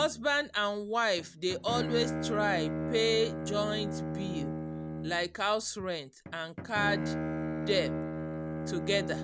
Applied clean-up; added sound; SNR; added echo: none; Bowed string instrument; 4 dB; none.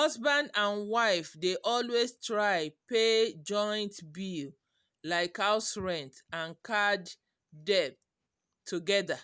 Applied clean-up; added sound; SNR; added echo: none; none; none; none.